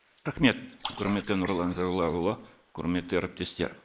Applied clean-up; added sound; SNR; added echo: neural mask model Resemble Enhance denoiser.